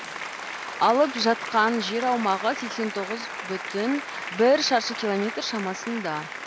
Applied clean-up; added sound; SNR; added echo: none; Applause; 9 dB; none.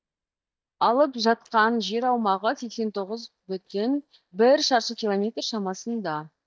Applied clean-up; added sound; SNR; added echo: neural mask model DeepFilterNet 3.